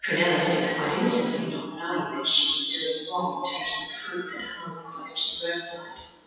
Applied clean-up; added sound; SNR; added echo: classical method WPE with log-MMSE.